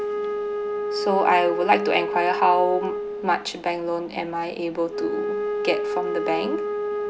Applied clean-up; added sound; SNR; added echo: none; Wind instrument, woodwind instrument; 3 dB; none.